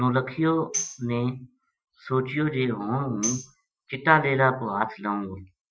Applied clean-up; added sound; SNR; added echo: classical method Wiener filter.